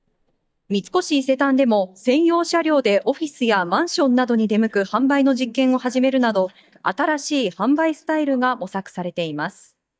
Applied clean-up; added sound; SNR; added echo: neural mask model DeepFilterNet 3.